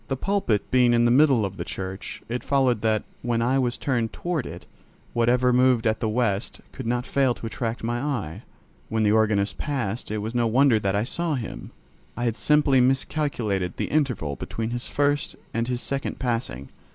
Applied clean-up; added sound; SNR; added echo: neural mask model Resemble Enhance denoiser.